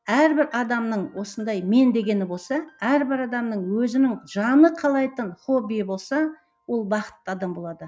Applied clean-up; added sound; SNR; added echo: none; none; none; none.